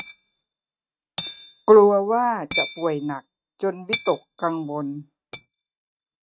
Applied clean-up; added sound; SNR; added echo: neural mask model RNNoise.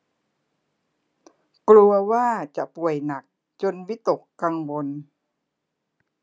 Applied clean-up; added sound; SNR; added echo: none; none; none; none.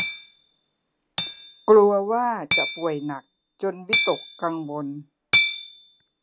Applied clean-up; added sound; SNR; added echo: none; Hammer; 1 dB; none.